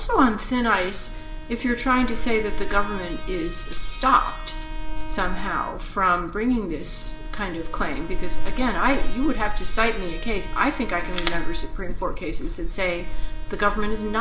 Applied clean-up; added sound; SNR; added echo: none; Bowed string instrument; 19 dB; reverberation time 0.4 s.